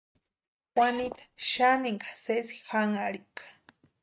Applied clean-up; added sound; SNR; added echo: neural mask model RNNoise.